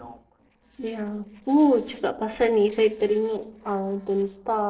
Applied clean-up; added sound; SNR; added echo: neural separator model SepFormer DNS4.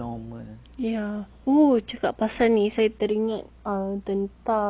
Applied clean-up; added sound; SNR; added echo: none; none; none; none.